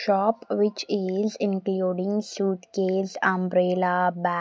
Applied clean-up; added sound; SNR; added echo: none; none; none; none.